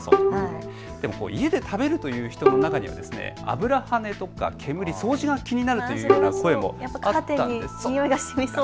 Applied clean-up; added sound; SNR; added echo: none; Bowed string instrument; 1 dB; none.